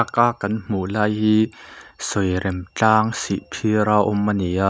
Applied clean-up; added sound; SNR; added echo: none; none; none; none.